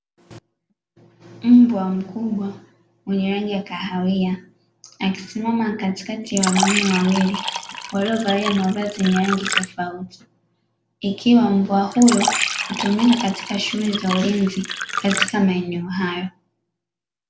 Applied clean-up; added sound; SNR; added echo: none; Fill (with liquid); 4 dB; none.